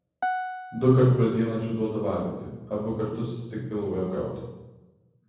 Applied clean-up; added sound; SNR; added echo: none; Piano; 8 dB; reverberation time 1.1 s.